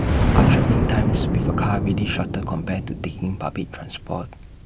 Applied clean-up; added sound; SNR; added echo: none; Boom + Drum; -5 dB; none.